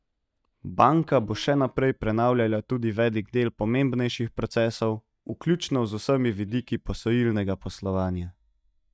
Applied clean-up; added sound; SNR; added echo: neural mask model DeepFilterNet 3.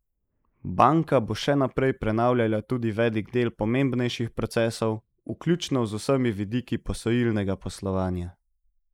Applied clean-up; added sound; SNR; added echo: neural mask model Resemble Enhance denoiser.